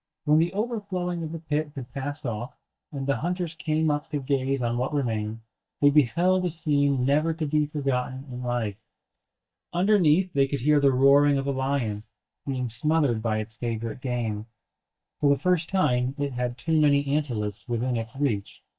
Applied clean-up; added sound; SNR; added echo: neural mask model DeepFilterNet 3.